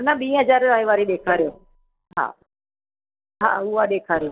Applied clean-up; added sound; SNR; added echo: neural separator model SepFormer DNS4.